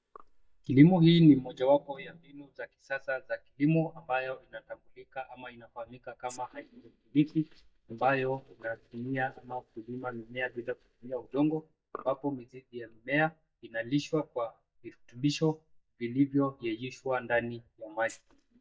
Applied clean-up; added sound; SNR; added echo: neural mask model DeepFilterNet 3.